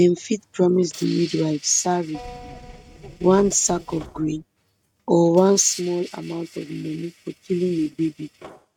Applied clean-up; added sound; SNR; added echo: neural mask model RNNoise.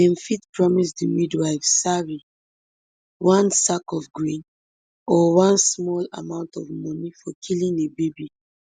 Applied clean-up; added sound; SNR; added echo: none; none; none; none.